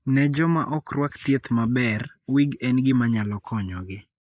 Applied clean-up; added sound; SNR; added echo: neural mask model Resemble Enhance denoiser.